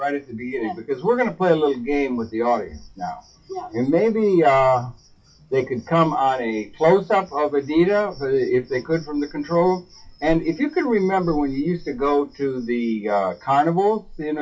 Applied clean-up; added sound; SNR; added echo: classical method WPE with log-MMSE.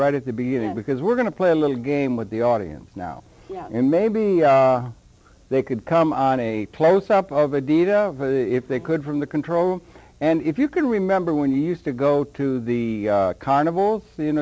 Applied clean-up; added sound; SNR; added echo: none; none; none; none.